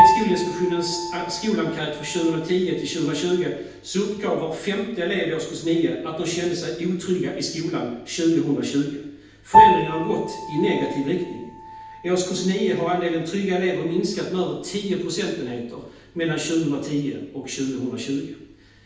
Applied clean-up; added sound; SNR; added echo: none; Piano; 3 dB; reverberation time 0.9 s.